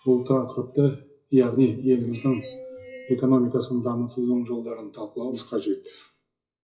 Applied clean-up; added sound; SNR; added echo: classical method WPE with log-MMSE.